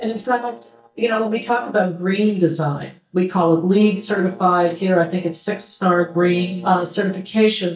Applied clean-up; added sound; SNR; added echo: neural mask model DeepFilterNet 3.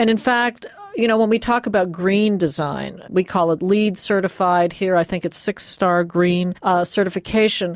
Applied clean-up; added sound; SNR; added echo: none; none; none; none.